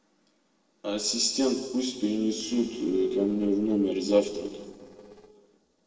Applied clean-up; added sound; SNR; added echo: neural separator model SepFormer DNS4.